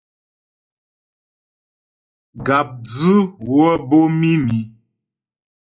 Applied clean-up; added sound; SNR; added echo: classical method log-MMSE.